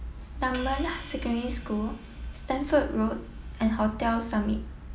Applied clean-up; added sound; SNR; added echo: none; Hi-hat; 20 dB; none.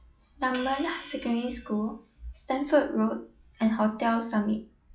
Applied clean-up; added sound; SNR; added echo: classical method log-MMSE.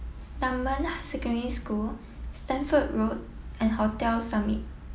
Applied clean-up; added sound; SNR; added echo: none; none; none; none.